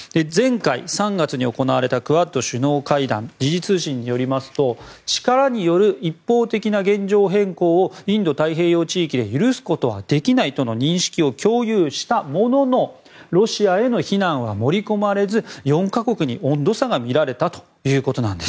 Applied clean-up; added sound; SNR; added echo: none; none; none; none.